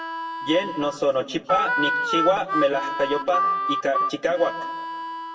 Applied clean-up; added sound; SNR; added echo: none; Harmonica; 2 dB; reverberation time 0.9 s.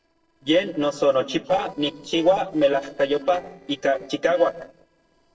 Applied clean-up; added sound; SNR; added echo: neural separator model SepFormer DNS4.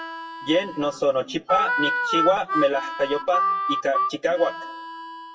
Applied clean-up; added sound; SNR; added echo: classical method WPE with log-MMSE.